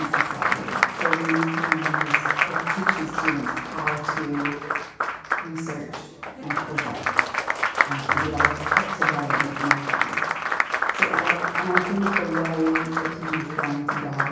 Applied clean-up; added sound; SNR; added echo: none; Applause; -5 dB; reverberation time 1.0 s.